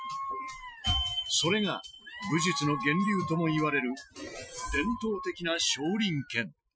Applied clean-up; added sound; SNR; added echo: classical method Wiener filter.